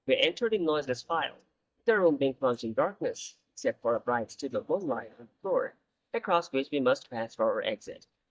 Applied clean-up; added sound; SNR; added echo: neural mask model DeepFilterNet 3.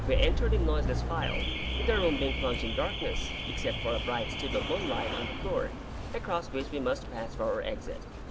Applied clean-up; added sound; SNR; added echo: none; Alarm / Car; -1 dB; none.